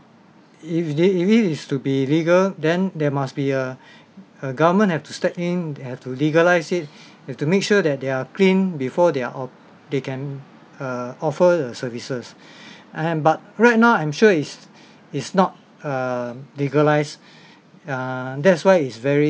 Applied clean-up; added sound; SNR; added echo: none; none; none; none.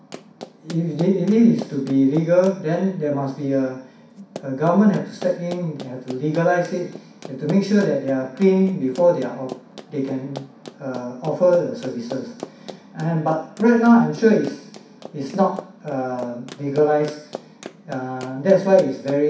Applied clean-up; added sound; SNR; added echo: none; Run; 19 dB; reverberation time 0.6 s.